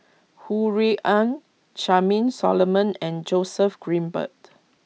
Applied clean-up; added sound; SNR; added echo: none; none; none; none.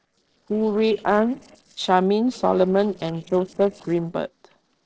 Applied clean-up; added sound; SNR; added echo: neural separator model SepFormer DNS4.